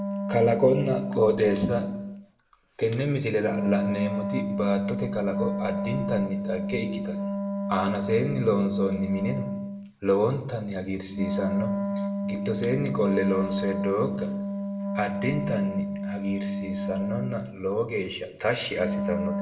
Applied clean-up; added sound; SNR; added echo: none; Wind instrument, woodwind instrument; 3 dB; reverberation time 0.6 s.